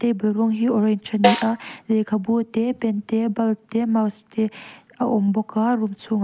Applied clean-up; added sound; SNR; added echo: none; Snare drum; 3 dB; none.